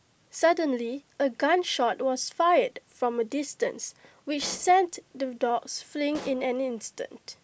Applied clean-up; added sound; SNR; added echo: none; Explosion; 20 dB; none.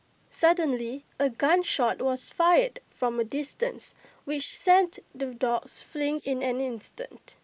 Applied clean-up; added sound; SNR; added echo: neural mask model Resemble Enhance denoiser.